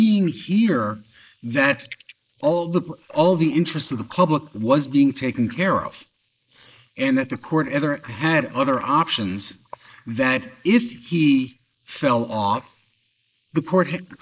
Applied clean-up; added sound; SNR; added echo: neural mask model Resemble Enhance denoiser.